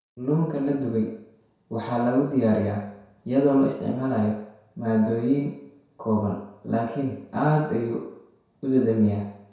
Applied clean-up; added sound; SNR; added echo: none; none; none; reverberation time 0.7 s.